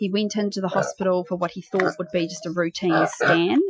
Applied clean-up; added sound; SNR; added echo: classical method Wiener filter.